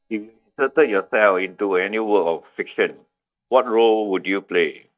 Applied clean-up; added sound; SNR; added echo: neural mask model DeepFilterNet 3.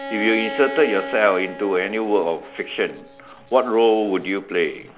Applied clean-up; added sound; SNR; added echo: none; Bowed string instrument; 13 dB; none.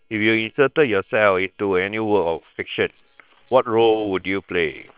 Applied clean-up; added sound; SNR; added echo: neural separator model SepFormer WHAM!.